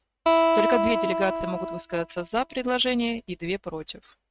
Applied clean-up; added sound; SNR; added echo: neural mask model RNNoise.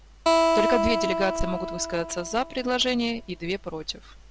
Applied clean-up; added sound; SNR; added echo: none; Acoustic guitar; -1 dB; none.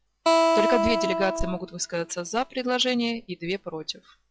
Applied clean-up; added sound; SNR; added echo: classical method log-MMSE.